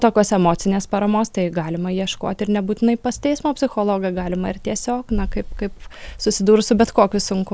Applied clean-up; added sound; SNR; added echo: none; none; none; none.